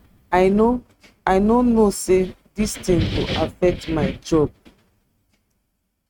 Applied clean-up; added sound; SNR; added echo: neural mask model RNNoise.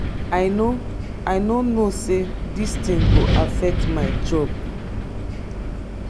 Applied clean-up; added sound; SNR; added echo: none; Wind; -2 dB; none.